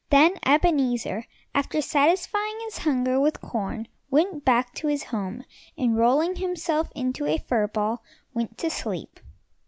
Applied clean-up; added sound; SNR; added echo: none; none; none; none.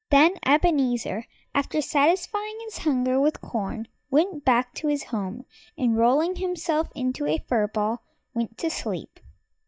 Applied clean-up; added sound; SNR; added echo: neural mask model DeepFilterNet 3.